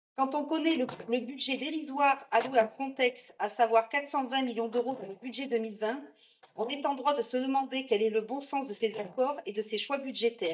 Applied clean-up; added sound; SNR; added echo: neural mask model DeepFilterNet 3.